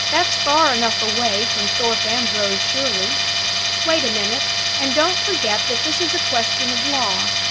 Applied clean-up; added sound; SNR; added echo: none; Tools; -4 dB; none.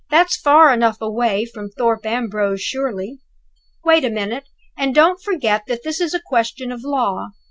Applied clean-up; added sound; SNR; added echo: none; none; none; none.